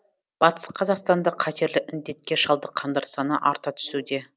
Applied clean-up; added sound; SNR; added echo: none; none; none; none.